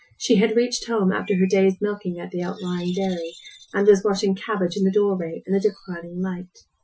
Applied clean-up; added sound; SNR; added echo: classical method Wiener filter.